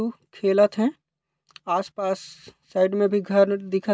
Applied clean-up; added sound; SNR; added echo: none; none; none; none.